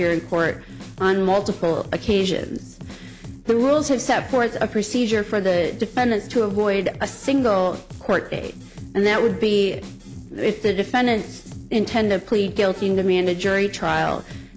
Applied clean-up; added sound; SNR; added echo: none; Drum kit; 16 dB; none.